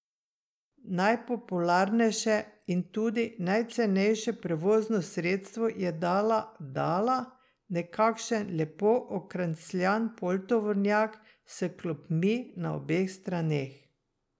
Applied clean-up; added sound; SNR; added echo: none; none; none; none.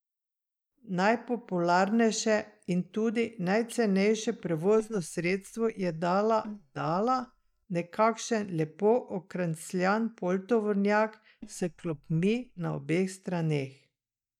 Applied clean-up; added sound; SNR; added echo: neural mask model DeepFilterNet 3.